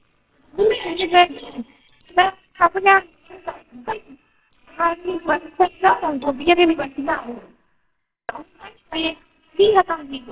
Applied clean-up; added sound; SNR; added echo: neural separator model SepFormer WHAMR!.